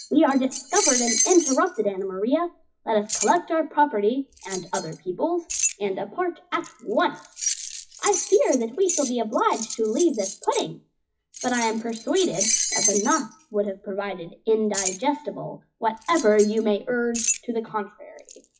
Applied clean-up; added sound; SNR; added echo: classical method WPE with log-MMSE.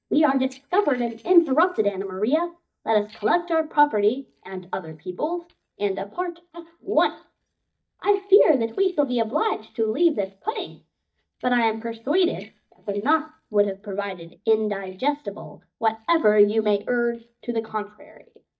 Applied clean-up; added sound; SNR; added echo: neural mask model DeepFilterNet 3.